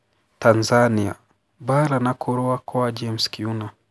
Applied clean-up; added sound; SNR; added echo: none; none; none; none.